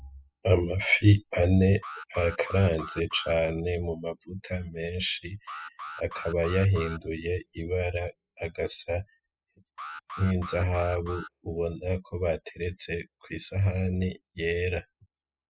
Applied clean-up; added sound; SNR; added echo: classical method spectral subtraction.